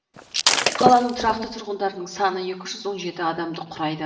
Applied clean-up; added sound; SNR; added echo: none; Shatter; -1 dB; reverberation time 1.3 s.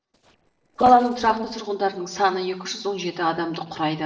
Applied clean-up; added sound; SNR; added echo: neural separator model SepFormer DNS4.